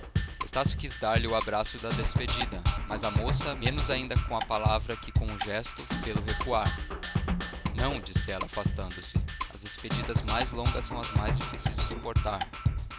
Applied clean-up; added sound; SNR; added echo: none; Percussion; -2 dB; none.